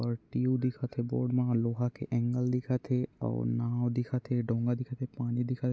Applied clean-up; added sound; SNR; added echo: none; none; none; none.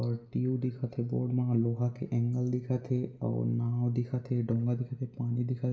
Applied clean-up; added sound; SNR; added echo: none; none; none; reverberation time 0.6 s.